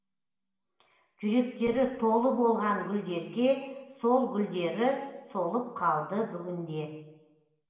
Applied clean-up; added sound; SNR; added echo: none; none; none; reverberation time 1.0 s.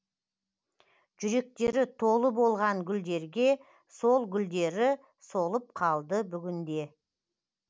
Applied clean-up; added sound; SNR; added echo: none; none; none; none.